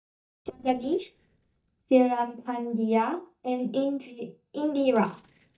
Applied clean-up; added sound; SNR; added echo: neural mask model DeepFilterNet 3.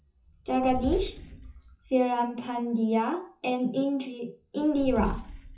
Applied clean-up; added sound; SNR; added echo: classical method WPE with log-MMSE.